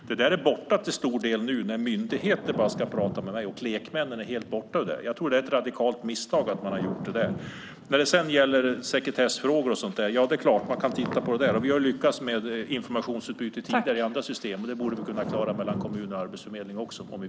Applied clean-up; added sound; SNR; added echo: none; Thunder / Rain; 13 dB; none.